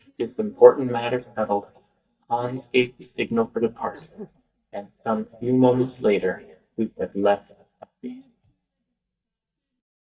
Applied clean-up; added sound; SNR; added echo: neural mask model DeepFilterNet 3.